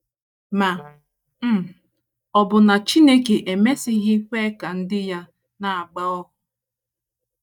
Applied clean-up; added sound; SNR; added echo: neural mask model DeepFilterNet 3.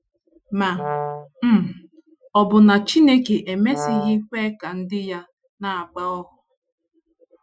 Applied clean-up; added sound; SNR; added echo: classical method Wiener filter.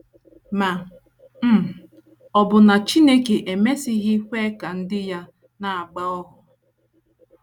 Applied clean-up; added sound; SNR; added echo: none; none; none; none.